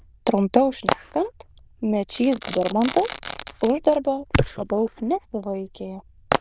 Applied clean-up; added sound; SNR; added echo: neural diffusion model UNIVERSE++.